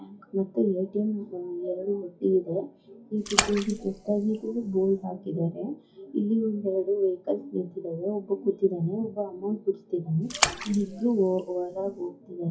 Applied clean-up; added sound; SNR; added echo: classical method WPE with log-MMSE.